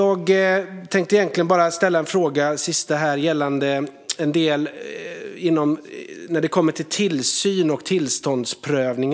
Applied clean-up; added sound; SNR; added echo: none; none; none; none.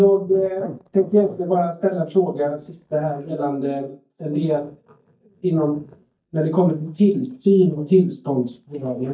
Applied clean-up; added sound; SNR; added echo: neural mask model DeepFilterNet 3.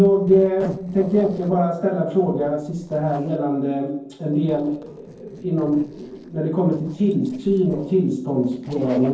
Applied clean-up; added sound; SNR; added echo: neural separator model SepFormer DNS4.